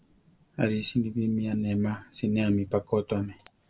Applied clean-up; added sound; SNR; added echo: none; none; none; none.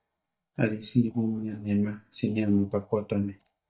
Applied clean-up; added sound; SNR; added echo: neural mask model DeepFilterNet 3.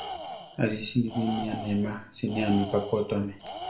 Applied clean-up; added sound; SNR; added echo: none; Tools; 10 dB; reverberation time 0.4 s.